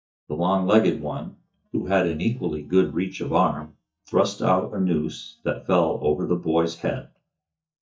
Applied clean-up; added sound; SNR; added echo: neural mask model DeepFilterNet 3.